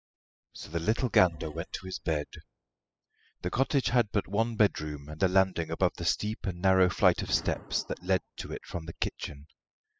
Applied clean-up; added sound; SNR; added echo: classical method spectral subtraction.